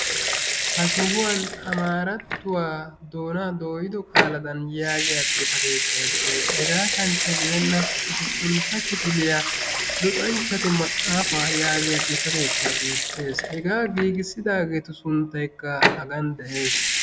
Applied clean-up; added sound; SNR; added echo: none; Sink (filling or washing) / Water tap, faucet / Liquid; -1 dB; none.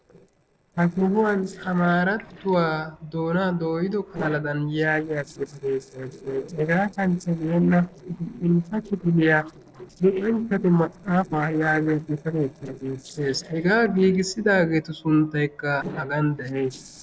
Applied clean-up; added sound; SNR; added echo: neural separator model SepFormer DNS4.